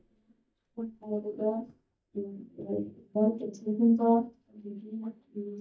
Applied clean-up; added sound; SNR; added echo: neural mask model DeepFilterNet 3.